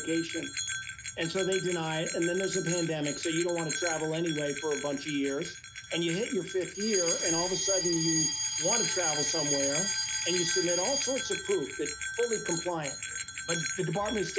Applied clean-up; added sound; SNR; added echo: none; Alarm + Bell; 1 dB; none.